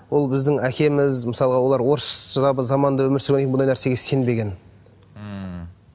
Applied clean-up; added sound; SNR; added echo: none; none; none; none.